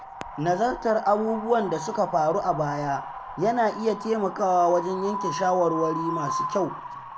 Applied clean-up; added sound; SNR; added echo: none; Wind; 9 dB; none.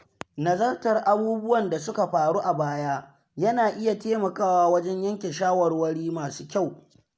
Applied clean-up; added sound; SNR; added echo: none; none; none; none.